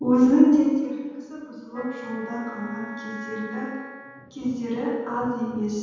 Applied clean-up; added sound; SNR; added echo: none; Wind instrument, woodwind instrument; 16 dB; reverberation time 1.2 s.